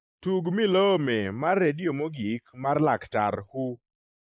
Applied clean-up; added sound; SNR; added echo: neural mask model Resemble Enhance denoiser.